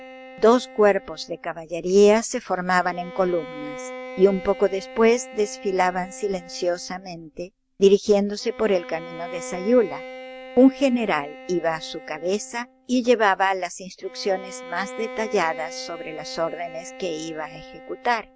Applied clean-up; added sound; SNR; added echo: none; Bowed string instrument; 16 dB; none.